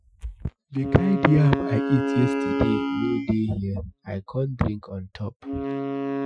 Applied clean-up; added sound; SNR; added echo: classical method Wiener filter.